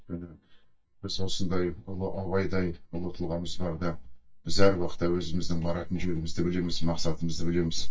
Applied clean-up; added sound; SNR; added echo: neural mask model DeepFilterNet 3.